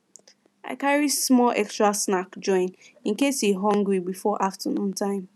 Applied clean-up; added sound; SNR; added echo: none; none; none; none.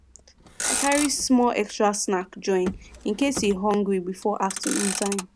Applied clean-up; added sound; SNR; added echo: none; Motor vehicle (road); 8 dB; none.